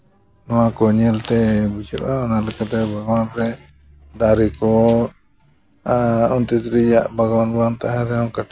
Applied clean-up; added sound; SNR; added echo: none; none; none; none.